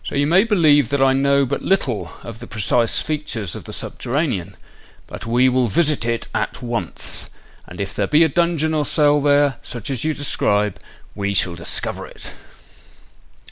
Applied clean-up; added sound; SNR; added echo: none; none; none; none.